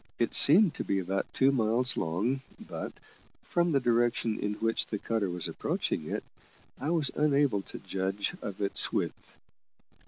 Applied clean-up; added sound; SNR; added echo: none; none; none; none.